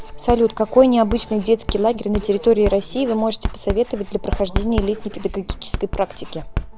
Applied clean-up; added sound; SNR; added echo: none; Writing; 8 dB; none.